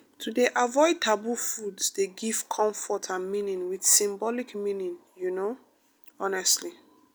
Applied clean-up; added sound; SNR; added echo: none; none; none; none.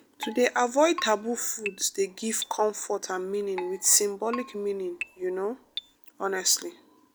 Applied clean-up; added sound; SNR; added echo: none; Keyboard (musical); 14 dB; none.